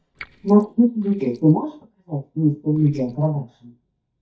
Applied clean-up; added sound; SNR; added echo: neural mask model DeepFilterNet 3.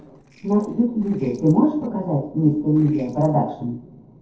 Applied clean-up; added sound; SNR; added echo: neural separator model SepFormer DNS4.